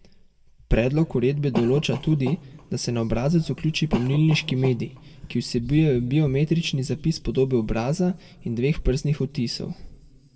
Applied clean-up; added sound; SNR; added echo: none; Cough; 12 dB; reverberation time 1.4 s.